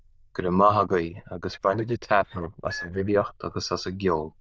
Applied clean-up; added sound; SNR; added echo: neural diffusion model UNIVERSE++.